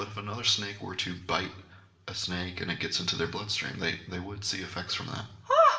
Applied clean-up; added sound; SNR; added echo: none; none; none; reverberation time 0.6 s.